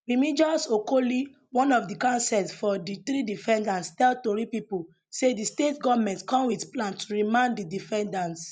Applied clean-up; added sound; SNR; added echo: none; none; none; none.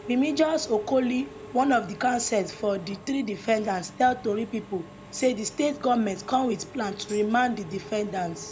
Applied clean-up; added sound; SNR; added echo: none; Tambourine + Engine / Mechanisms; 16 dB; none.